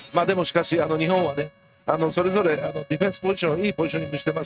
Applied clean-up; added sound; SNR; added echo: neural mask model RNNoise.